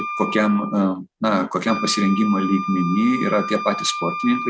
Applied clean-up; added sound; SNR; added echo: none; Wind instrument, woodwind instrument; 8 dB; none.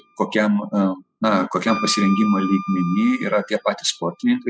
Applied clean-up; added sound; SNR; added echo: classical method spectral subtraction.